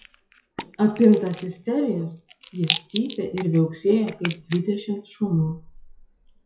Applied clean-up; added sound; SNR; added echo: classical method WPE with log-MMSE.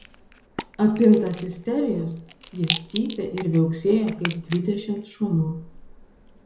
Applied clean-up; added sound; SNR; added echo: none; Rattle; 13 dB; reverberation time 0.4 s.